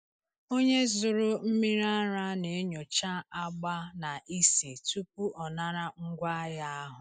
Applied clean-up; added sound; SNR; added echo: neural mask model Resemble Enhance denoiser.